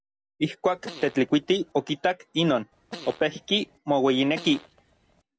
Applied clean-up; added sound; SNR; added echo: none; Fart; 18 dB; none.